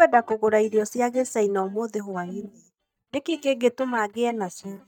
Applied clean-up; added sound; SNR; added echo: neural mask model DeepFilterNet 3.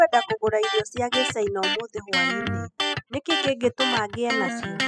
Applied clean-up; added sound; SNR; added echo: classical method spectral subtraction.